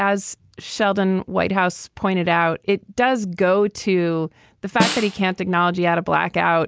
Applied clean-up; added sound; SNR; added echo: none; Snare drum; 7 dB; none.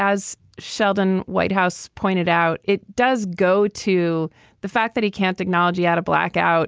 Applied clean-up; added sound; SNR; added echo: none; none; none; none.